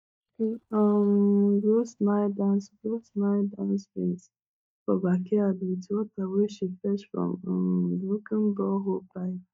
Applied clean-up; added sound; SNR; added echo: neural mask model DeepFilterNet 3.